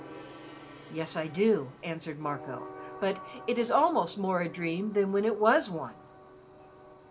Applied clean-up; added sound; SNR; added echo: none; Train + Gong; 17 dB; none.